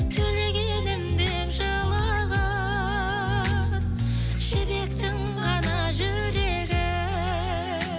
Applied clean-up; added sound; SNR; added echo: none; none; none; none.